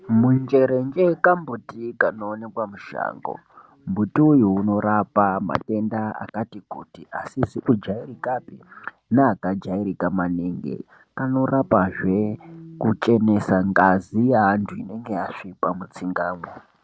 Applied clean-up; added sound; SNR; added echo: none; none; none; none.